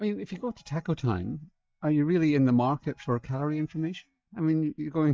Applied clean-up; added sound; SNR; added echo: neural mask model DeepFilterNet 3.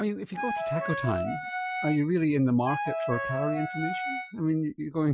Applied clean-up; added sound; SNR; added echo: classical method Wiener filter.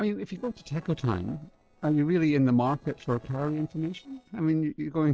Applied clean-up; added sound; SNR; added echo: neural separator model SepFormer DNS4.